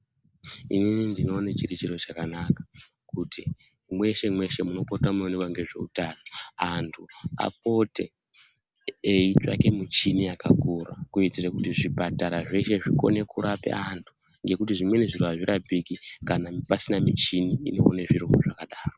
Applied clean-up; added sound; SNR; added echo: none; none; none; none.